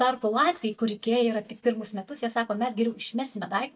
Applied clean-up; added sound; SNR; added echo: neural mask model DeepFilterNet 3.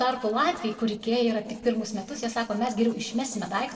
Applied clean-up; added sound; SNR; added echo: neural separator model SepFormer DNS4.